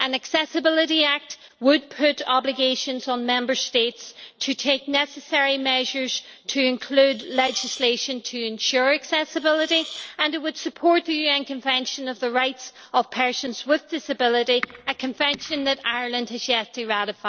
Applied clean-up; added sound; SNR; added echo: neural separator model SepFormer DNS4.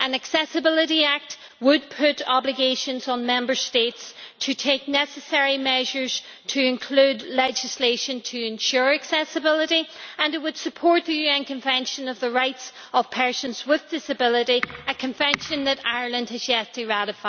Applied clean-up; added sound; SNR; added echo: none; none; none; none.